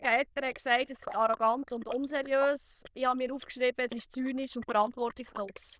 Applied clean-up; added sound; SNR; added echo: neural diffusion model UNIVERSE++.